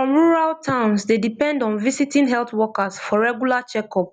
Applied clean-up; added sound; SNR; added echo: none; none; none; none.